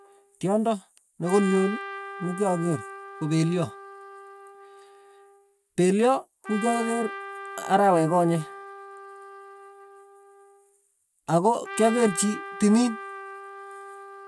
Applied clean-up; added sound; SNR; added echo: none; Trumpet; 13 dB; none.